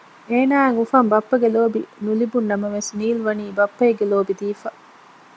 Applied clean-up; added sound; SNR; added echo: none; none; none; none.